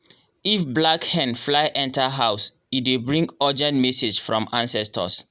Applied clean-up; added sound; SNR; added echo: none; none; none; none.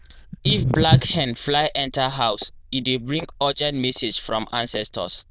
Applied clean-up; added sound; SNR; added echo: neural diffusion model UNIVERSE++.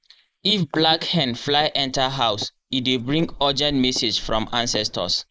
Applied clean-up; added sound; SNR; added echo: neural mask model Resemble Enhance denoiser.